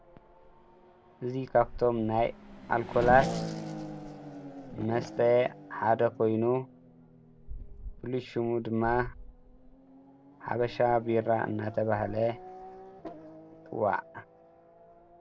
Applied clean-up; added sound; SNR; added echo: none; Race car, auto racing / Accelerating, revving, vroom; 11 dB; none.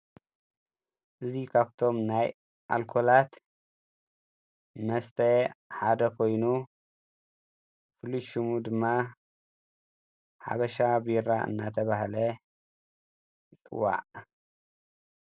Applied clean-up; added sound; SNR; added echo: none; none; none; none.